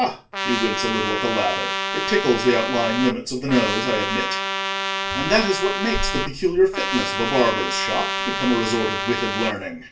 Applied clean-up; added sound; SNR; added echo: none; Trumpet; 3 dB; reverberation time 0.3 s.